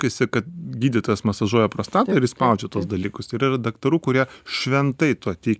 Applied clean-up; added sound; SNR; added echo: none; none; none; none.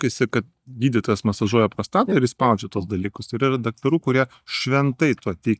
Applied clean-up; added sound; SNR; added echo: neural mask model DeepFilterNet 3.